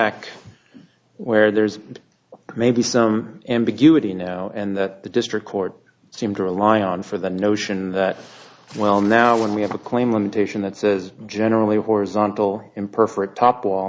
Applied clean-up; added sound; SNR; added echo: none; none; none; none.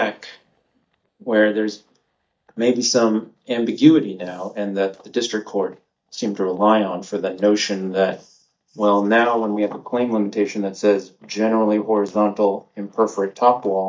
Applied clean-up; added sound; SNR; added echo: neural mask model DeepFilterNet 3.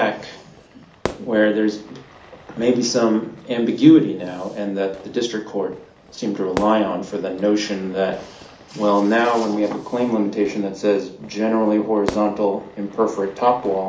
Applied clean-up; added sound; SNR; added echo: none; Fire / Fireworks; 18 dB; reverberation time 0.4 s.